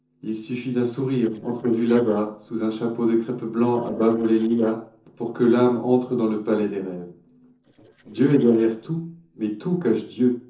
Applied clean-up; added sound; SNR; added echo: neural separator model SepFormer DNS4.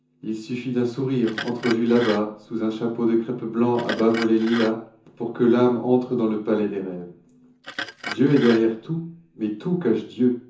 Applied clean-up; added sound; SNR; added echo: none; Glass; 14 dB; reverberation time 0.6 s.